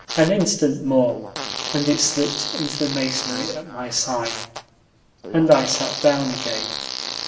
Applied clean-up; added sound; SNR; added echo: none; Fart; 8 dB; reverberation time 0.7 s.